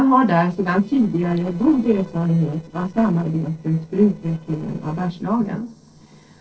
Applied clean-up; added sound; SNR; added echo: neural separator model SepFormer DNS4.